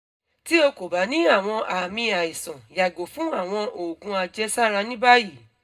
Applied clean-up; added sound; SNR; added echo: none; none; none; reverberation time 0.2 s.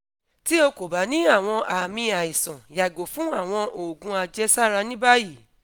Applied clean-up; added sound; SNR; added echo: none; none; none; none.